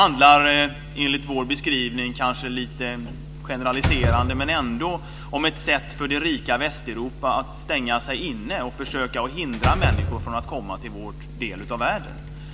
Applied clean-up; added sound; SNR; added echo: none; Slam; 7 dB; none.